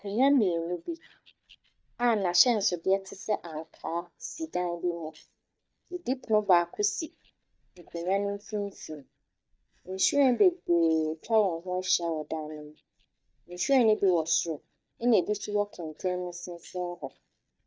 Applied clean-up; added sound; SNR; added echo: neural mask model DeepFilterNet 3.